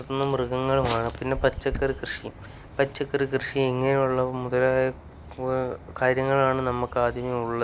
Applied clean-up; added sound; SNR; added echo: none; Bird; 15 dB; none.